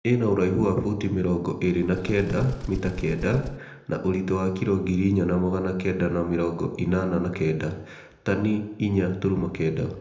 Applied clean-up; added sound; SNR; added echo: none; Bird; 11 dB; reverberation time 0.8 s.